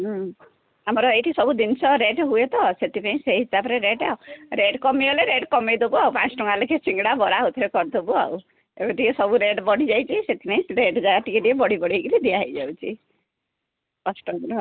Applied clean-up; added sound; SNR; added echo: none; none; none; none.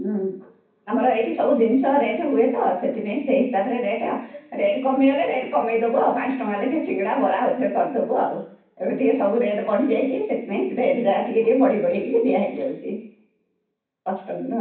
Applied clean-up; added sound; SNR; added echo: none; none; none; reverberation time 0.6 s.